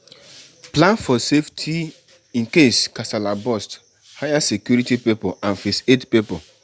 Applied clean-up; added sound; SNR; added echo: none; none; none; none.